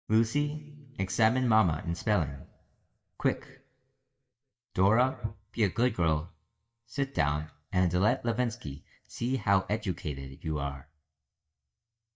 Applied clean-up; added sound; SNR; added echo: neural mask model DeepFilterNet 3.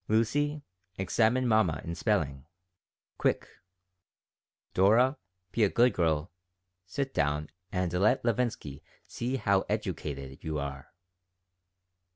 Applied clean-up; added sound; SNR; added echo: none; none; none; none.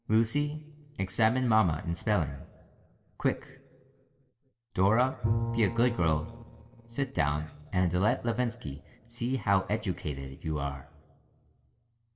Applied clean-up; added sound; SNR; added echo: neural separator model SepFormer DNS4.